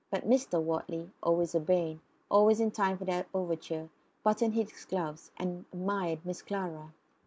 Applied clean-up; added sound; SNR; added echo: none; none; none; none.